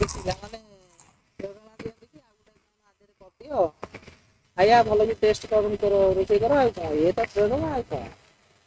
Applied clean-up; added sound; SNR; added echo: neural mask model RNNoise.